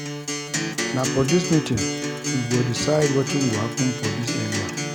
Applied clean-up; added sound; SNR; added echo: none; Acoustic guitar; 3 dB; none.